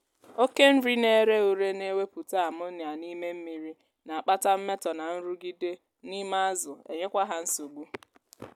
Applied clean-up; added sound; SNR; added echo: none; none; none; none.